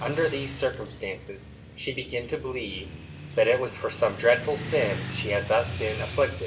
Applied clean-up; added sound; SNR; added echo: none; Motorcycle / Traffic noise, roadway noise; 9 dB; reverberation time 0.7 s.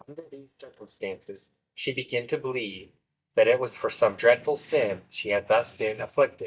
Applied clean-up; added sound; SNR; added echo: neural mask model DeepFilterNet 3.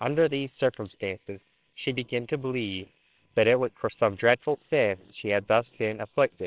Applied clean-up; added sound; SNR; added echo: neural separator model SepFormer WHAMR!.